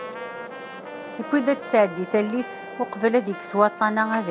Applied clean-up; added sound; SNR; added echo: none; Trumpet; 15 dB; none.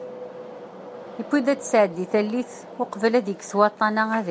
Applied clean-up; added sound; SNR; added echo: none; none; none; none.